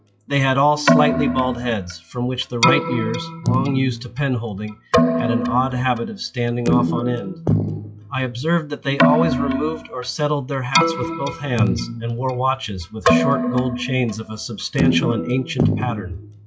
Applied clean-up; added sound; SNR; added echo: classical method log-MMSE.